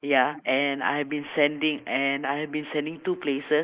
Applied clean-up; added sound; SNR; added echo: neural mask model Resemble Enhance denoiser.